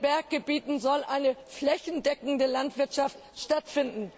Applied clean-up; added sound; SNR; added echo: none; none; none; none.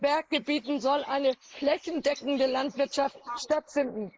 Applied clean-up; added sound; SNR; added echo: neural mask model Resemble Enhance denoiser.